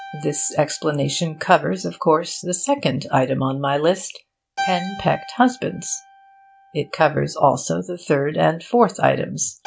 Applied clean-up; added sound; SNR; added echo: none; Keyboard (musical); 17 dB; none.